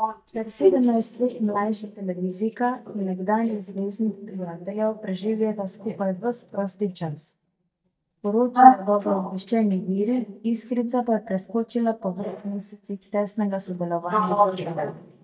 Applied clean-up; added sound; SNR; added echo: neural mask model DeepFilterNet 3.